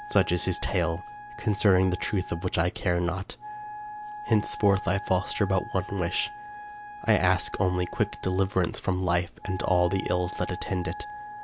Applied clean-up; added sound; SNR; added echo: none; Wind instrument, woodwind instrument; 13 dB; none.